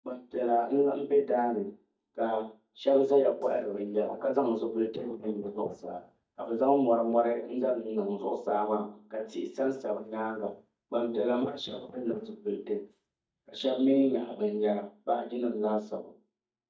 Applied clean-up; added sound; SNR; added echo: neural mask model DeepFilterNet 3.